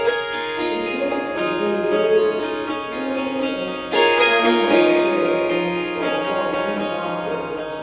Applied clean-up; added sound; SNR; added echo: none; Harp; -4 dB; reverberation time 1.8 s.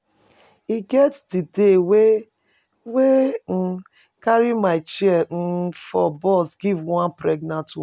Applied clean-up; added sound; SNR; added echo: none; none; none; none.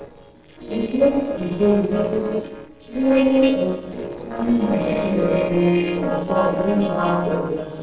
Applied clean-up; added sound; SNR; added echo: neural separator model SepFormer DNS4.